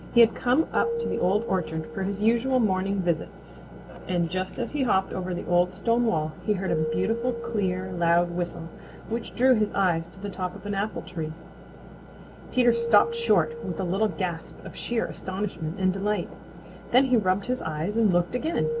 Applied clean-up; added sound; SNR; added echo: none; Keyboard (musical); 11 dB; none.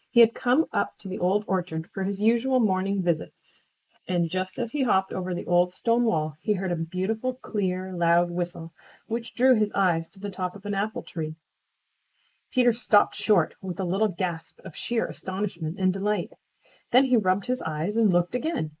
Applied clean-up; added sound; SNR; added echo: neural mask model Resemble Enhance denoiser.